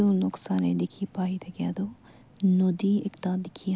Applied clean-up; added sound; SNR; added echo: none; none; none; none.